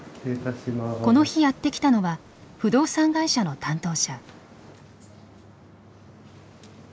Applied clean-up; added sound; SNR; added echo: none; none; none; none.